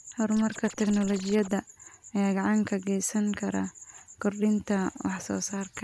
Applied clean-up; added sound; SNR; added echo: none; Scratching (performance technique); 18 dB; none.